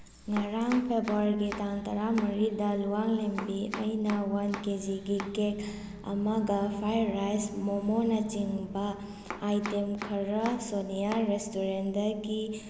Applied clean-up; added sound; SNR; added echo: none; Domestic sounds, home sounds; 13 dB; none.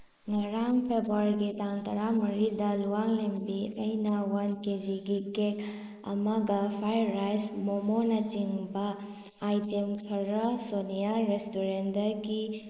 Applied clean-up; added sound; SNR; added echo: neural mask model Resemble Enhance denoiser.